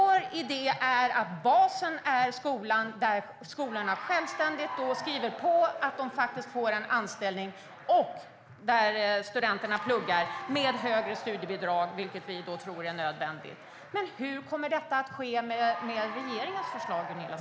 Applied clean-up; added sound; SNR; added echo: none; Applause / Cheering; 13 dB; none.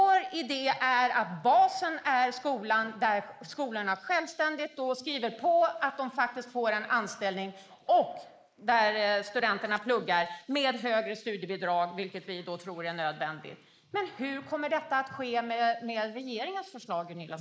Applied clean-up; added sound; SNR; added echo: neural mask model Resemble Enhance denoiser.